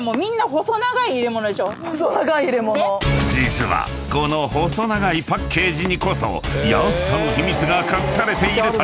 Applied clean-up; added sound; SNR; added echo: none; Domestic sounds, home sounds; 20 dB; none.